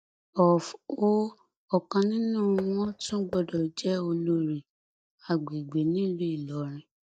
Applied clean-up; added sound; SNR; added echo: neural mask model DeepFilterNet 3.